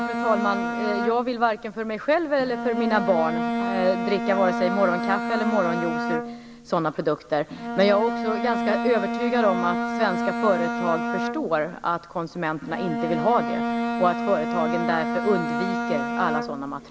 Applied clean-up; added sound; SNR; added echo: none; Bowed string instrument; 2 dB; none.